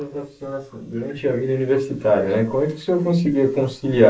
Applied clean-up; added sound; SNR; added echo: neural mask model Resemble Enhance denoiser.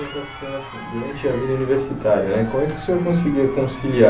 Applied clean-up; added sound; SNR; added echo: none; Crowd; 16 dB; none.